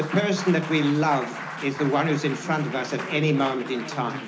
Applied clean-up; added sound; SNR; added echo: none; Applause; 11 dB; reverberation time 0.4 s.